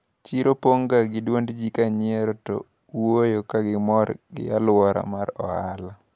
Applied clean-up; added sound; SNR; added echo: none; none; none; none.